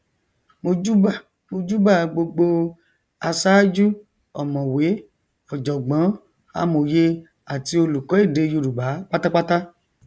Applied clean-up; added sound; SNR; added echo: none; none; none; none.